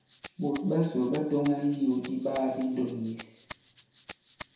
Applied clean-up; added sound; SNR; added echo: none; Rattle (instrument); 14 dB; reverberation time 0.7 s.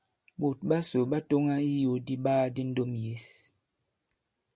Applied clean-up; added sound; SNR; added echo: none; none; none; none.